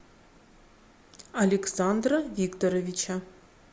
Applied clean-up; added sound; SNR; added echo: none; none; none; none.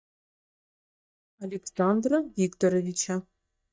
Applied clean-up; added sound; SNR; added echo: neural mask model DeepFilterNet 3.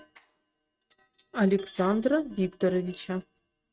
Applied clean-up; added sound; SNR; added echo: neural mask model RNNoise.